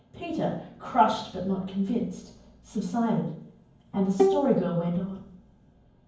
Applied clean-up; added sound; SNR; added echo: none; Bowed string instrument; -1 dB; reverberation time 0.9 s.